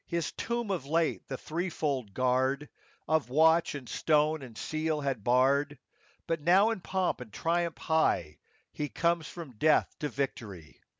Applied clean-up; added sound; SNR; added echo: none; none; none; none.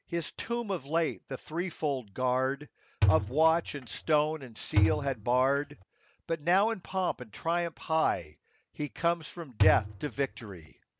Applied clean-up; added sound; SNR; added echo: none; Thump, thud; 0 dB; none.